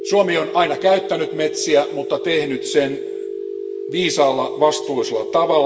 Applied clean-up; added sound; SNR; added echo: none; Telephone; 8 dB; reverberation time 0.7 s.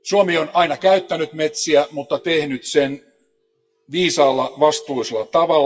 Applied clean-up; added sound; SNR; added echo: classical method WPE with log-MMSE.